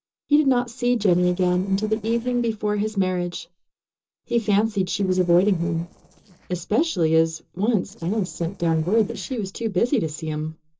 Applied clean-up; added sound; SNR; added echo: neural separator model SepFormer DNS4.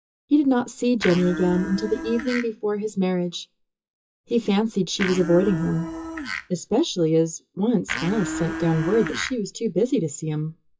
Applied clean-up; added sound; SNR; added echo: classical method WPE with log-MMSE.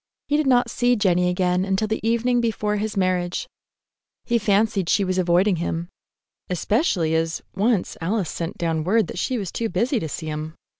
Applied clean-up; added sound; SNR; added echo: none; none; none; none.